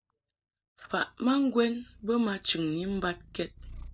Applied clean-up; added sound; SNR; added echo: neural mask model DeepFilterNet 3.